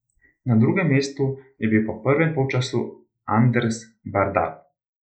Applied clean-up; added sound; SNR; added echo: neural mask model Resemble Enhance denoiser.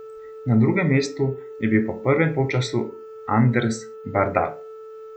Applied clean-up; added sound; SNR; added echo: none; Organ; 16 dB; none.